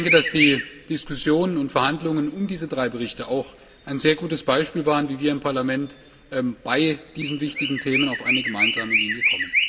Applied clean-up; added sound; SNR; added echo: none; Chirp, tweet; 4 dB; reverberation time 0.6 s.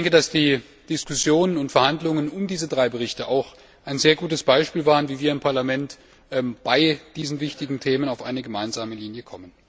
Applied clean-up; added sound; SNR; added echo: none; none; none; none.